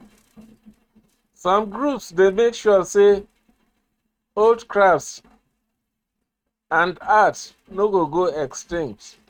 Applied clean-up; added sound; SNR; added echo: neural mask model RNNoise.